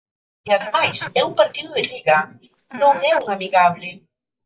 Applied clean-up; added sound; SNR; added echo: neural mask model DeepFilterNet 3.